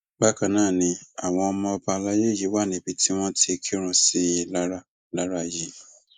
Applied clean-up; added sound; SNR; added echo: neural mask model Resemble Enhance denoiser.